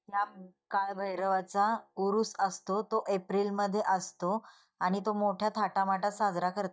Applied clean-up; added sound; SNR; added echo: neural mask model DeepFilterNet 3.